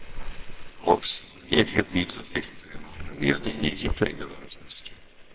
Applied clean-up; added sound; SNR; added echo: neural separator model SepFormer WHAMR!.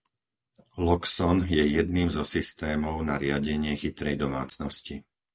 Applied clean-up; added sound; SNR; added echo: none; none; none; none.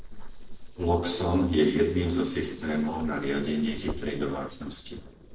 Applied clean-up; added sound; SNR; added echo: neural separator model SepFormer DNS4.